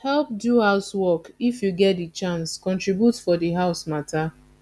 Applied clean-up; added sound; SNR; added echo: none; none; none; none.